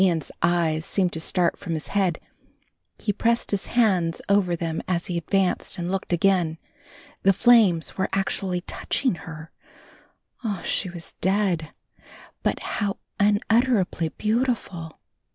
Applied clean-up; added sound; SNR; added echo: none; none; none; none.